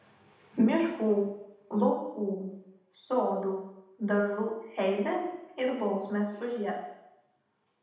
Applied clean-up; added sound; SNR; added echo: none; none; none; reverberation time 0.8 s.